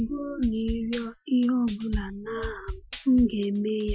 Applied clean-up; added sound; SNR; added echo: classical method Wiener filter.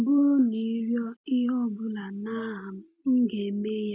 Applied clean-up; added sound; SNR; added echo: none; none; none; none.